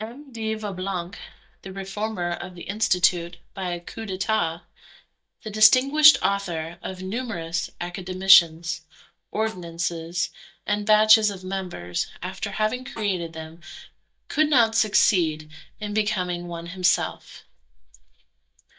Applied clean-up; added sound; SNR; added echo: neural mask model DeepFilterNet 3.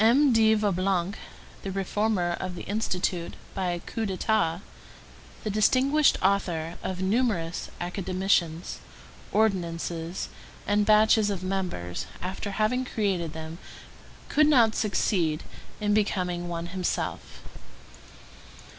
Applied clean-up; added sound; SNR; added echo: none; none; none; none.